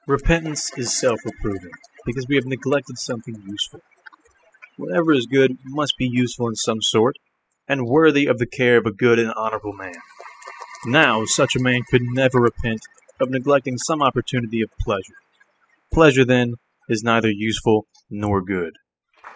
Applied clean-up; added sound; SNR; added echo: classical method spectral subtraction.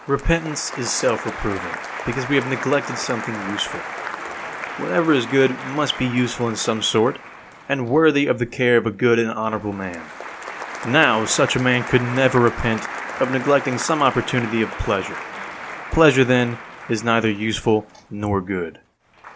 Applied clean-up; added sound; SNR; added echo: none; Applause; 11 dB; none.